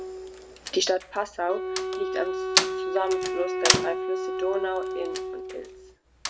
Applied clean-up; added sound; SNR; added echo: none; Slam + Wind instrument, woodwind instrument; -2 dB; none.